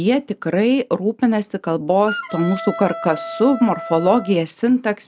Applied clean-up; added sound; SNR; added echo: none; Wind instrument, woodwind instrument; 12 dB; none.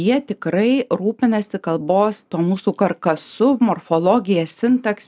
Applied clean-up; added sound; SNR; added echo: none; none; none; none.